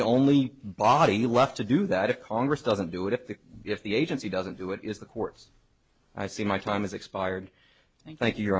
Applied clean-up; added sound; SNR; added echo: none; none; none; none.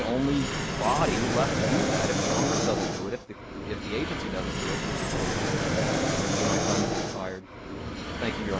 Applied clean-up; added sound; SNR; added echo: none; Fixed-wing aircraft, airplane; -4 dB; none.